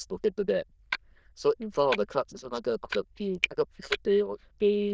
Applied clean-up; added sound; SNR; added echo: neural diffusion model UNIVERSE++.